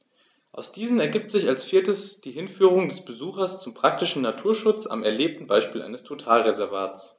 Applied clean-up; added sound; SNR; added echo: none; none; none; none.